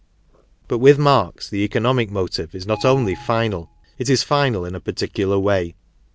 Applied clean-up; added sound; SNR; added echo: none; Alarm; 18 dB; none.